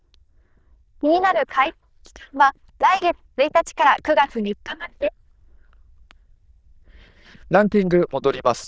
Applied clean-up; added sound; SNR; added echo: neural diffusion model UNIVERSE++.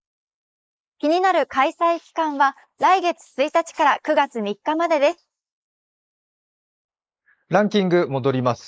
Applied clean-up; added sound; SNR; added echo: neural mask model Resemble Enhance denoiser.